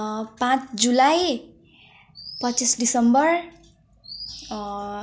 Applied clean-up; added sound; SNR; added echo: none; none; none; none.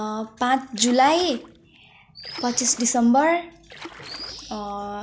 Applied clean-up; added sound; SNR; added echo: none; Splash, splatter; 20 dB; none.